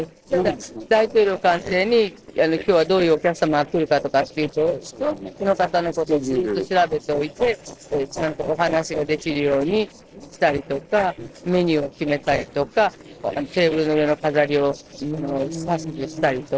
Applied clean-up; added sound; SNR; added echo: neural separator model SepFormer DNS4.